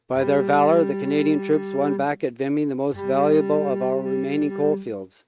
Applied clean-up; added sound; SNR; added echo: neural mask model RNNoise.